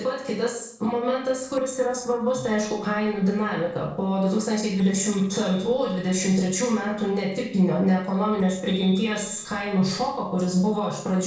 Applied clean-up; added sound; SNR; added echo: neural separator model SepFormer DNS4.